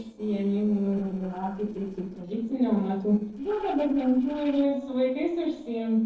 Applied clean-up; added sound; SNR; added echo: neural separator model SepFormer DNS4.